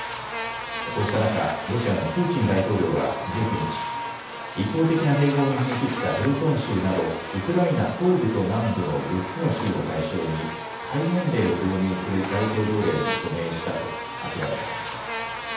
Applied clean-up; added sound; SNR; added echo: none; Buzz; 8 dB; reverberation time 0.9 s.